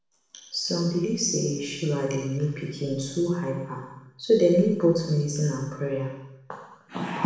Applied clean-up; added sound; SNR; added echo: none; none; none; reverberation time 0.9 s.